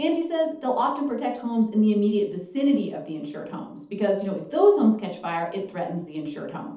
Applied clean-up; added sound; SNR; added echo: none; none; none; reverberation time 0.6 s.